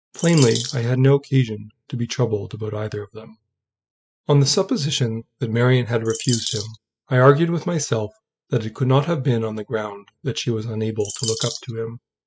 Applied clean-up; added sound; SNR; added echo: classical method spectral subtraction.